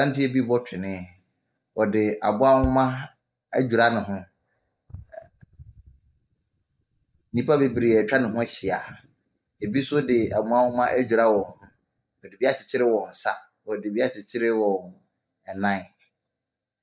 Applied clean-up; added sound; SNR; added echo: neural mask model DeepFilterNet 3.